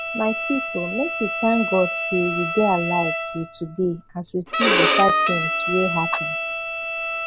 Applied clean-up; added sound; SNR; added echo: none; Bowed string instrument; -1 dB; none.